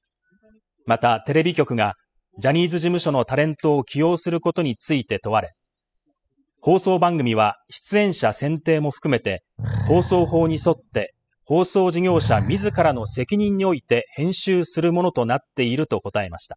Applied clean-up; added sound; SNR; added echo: classical method spectral subtraction.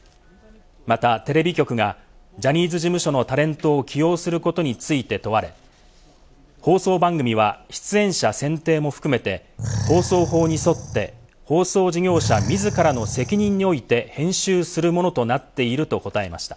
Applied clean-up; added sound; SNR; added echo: none; Animal; 7 dB; none.